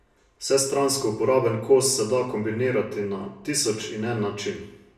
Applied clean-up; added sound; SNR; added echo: none; none; none; reverberation time 0.3 s.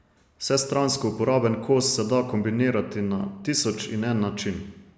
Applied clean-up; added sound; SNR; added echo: none; none; none; none.